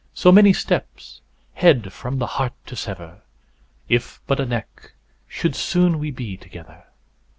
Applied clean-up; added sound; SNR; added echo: none; none; none; none.